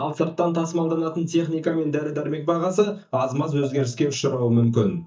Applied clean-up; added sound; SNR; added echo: neural mask model DeepFilterNet 3.